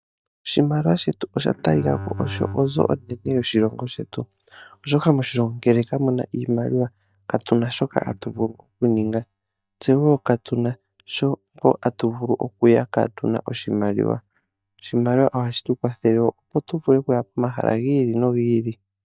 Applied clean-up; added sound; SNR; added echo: neural mask model DeepFilterNet 3.